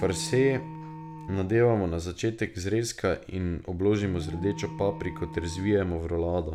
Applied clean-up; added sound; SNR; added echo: none; Alarm; 14 dB; none.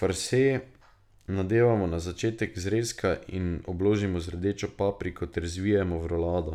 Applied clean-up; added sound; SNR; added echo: none; none; none; none.